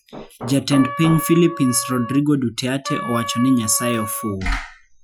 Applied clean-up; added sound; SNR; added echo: classical method Wiener filter.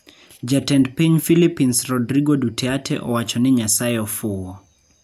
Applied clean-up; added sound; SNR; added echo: none; none; none; none.